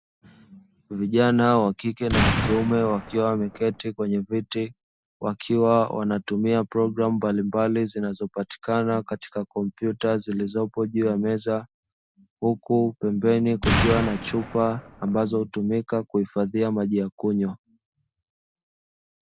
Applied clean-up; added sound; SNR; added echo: none; Explosion; 2 dB; none.